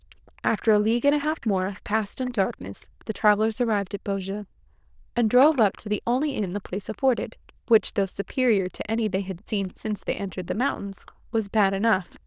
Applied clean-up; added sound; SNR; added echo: neural diffusion model UNIVERSE++.